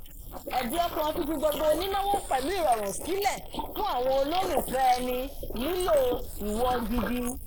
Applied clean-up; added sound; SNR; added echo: neural mask model Resemble Enhance denoiser.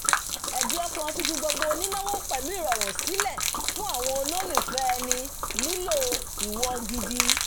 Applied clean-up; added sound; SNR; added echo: none; Gurgling / Liquid; -3 dB; none.